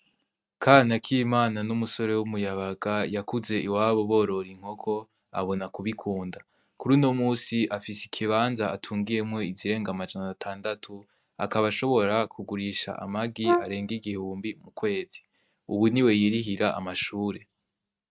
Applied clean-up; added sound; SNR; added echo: neural mask model RNNoise.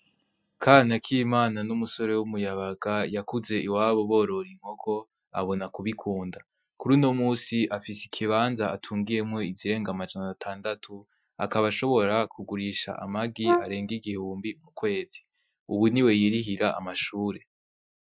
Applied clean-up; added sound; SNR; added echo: classical method Wiener filter.